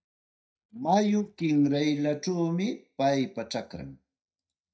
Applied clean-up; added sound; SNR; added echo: neural mask model DeepFilterNet 3.